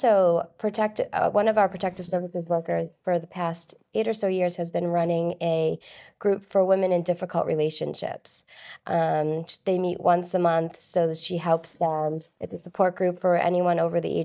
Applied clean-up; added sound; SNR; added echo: neural mask model DeepFilterNet 3.